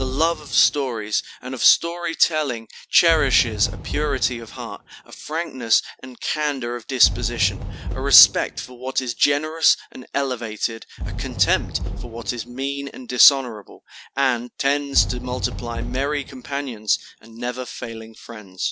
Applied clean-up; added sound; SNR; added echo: none; Fireworks; 9 dB; none.